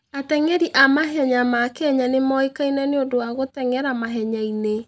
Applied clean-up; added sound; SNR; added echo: none; none; none; none.